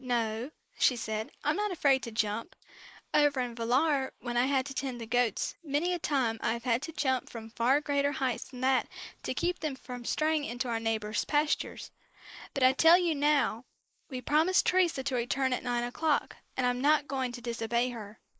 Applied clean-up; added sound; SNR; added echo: neural mask model Resemble Enhance denoiser.